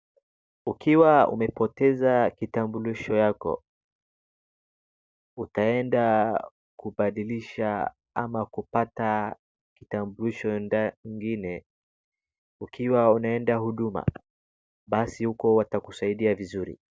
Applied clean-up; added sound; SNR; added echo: none; none; none; none.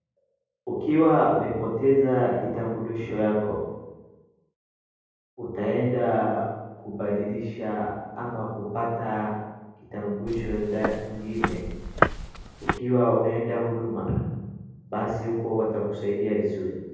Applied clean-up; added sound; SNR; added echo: none; Walk, footsteps; 3 dB; reverberation time 1.3 s.